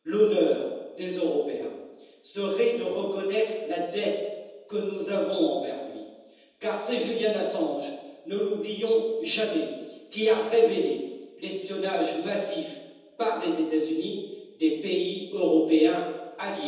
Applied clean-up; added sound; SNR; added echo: none; none; none; reverberation time 1.1 s.